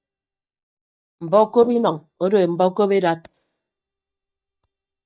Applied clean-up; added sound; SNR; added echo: neural mask model DeepFilterNet 3.